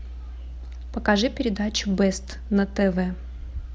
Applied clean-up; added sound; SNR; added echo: none; none; none; none.